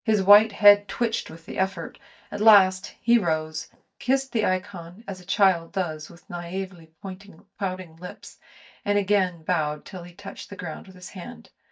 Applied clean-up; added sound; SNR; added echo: neural mask model DeepFilterNet 3.